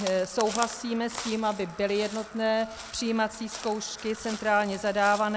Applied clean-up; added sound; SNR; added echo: none; Crow; 13 dB; none.